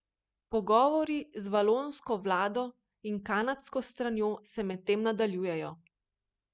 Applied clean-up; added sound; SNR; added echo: none; none; none; none.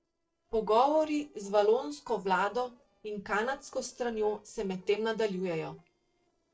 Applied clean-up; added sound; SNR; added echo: neural separator model SepFormer DNS4.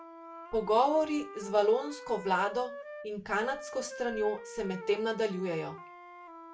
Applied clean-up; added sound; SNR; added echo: none; Wind instrument, woodwind instrument; 13 dB; reverberation time 0.2 s.